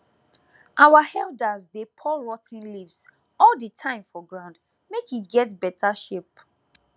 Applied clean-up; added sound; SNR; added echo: none; none; none; none.